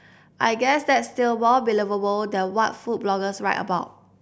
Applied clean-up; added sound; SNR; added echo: none; none; none; none.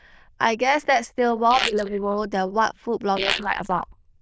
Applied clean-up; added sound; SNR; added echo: neural diffusion model UNIVERSE++.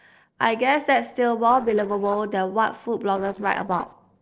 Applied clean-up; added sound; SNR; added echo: neural separator model SepFormer DNS4.